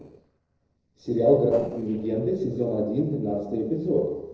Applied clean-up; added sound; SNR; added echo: neural separator model SepFormer DNS4.